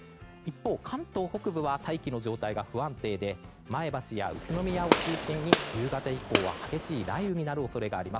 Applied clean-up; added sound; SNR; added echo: none; Gunshot, gunfire; -2 dB; none.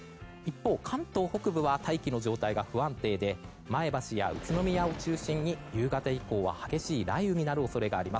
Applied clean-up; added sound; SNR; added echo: none; none; none; none.